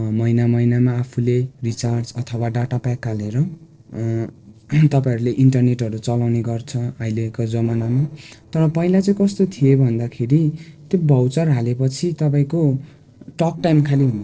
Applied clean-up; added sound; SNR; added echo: neural separator model SepFormer DNS4.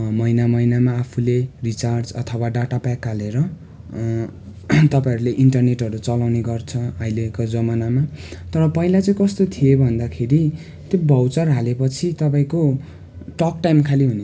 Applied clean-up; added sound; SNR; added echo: none; none; none; none.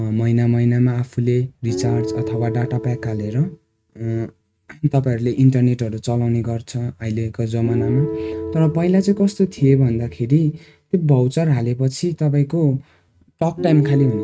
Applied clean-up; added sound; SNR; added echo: neural mask model RNNoise.